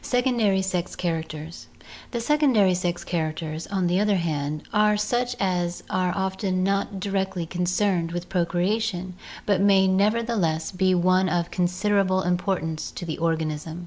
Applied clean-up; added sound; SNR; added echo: none; none; none; none.